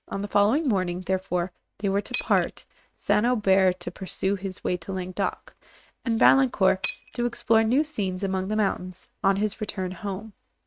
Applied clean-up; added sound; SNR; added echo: neural mask model RNNoise.